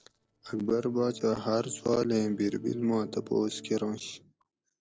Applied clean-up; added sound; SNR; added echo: neural separator model SepFormer DNS4.